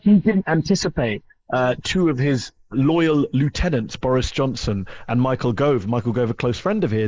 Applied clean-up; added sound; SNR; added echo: neural mask model Resemble Enhance denoiser.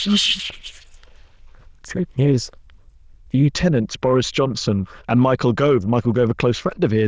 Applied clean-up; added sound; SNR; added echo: neural diffusion model UNIVERSE++.